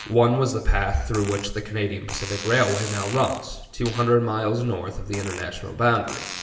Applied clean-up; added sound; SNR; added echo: none; Fart; 14 dB; reverberation time 0.9 s.